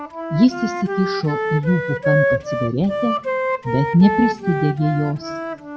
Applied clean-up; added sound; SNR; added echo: none; Wind instrument, woodwind instrument; 3 dB; reverberation time 1.0 s.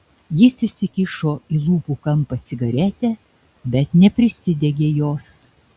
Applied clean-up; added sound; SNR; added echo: none; none; none; none.